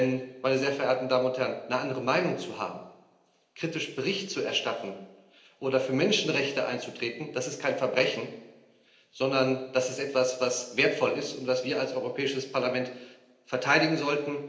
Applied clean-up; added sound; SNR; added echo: none; none; none; reverberation time 0.8 s.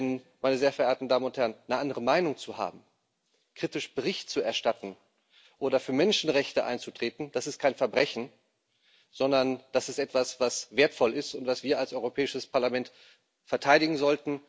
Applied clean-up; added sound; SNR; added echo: none; none; none; none.